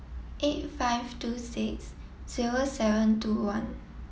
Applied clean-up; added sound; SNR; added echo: none; none; none; none.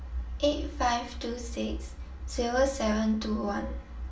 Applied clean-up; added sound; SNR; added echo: none; none; none; reverberation time 0.2 s.